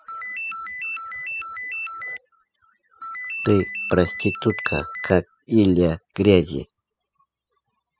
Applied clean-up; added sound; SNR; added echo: classical method spectral subtraction.